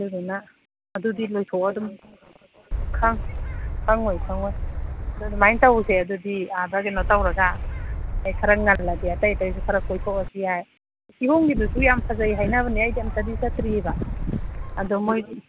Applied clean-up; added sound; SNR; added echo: none; Gull, seagull / Wind; 3 dB; none.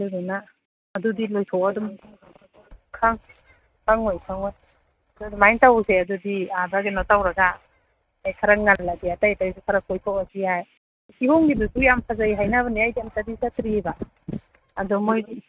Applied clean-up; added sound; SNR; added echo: neural mask model RNNoise.